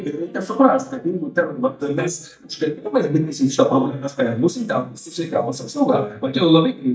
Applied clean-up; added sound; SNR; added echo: neural mask model DeepFilterNet 3.